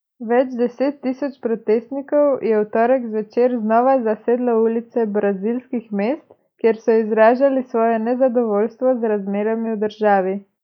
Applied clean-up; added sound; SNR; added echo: none; none; none; none.